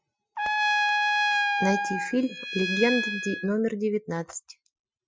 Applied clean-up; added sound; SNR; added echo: classical method Wiener filter.